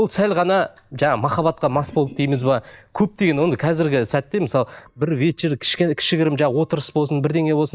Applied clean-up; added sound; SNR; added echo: neural mask model DeepFilterNet 3.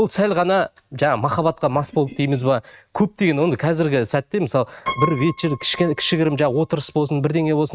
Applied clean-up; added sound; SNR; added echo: neural mask model RNNoise.